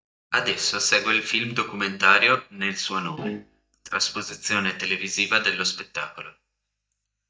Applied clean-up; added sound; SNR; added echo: neural mask model DeepFilterNet 3.